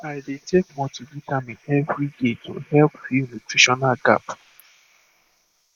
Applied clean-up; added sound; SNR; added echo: neural mask model Resemble Enhance denoiser.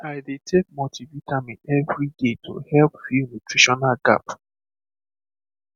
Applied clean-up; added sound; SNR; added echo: none; none; none; none.